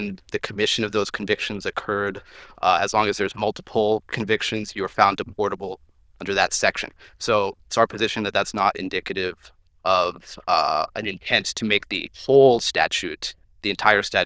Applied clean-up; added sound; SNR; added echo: neural diffusion model UNIVERSE++.